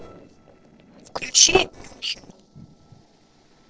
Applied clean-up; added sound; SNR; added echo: neural separator model SepFormer DNS4.